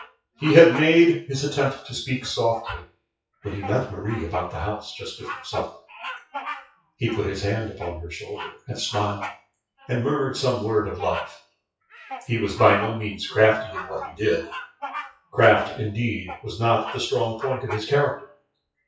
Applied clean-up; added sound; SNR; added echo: classical method WPE with log-MMSE.